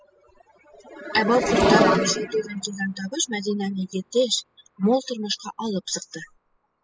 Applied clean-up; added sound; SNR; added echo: classical method spectral subtraction.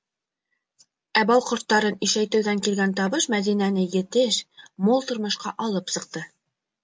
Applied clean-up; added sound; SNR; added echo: none; none; none; none.